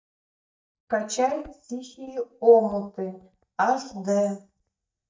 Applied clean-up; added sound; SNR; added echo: neural mask model DeepFilterNet 3.